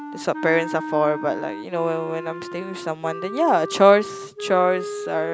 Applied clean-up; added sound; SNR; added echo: none; Wind instrument, woodwind instrument; 10 dB; none.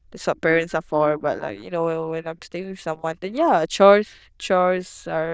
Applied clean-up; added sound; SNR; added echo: neural diffusion model UNIVERSE++.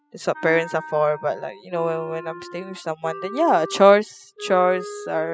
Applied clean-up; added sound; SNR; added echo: classical method spectral subtraction.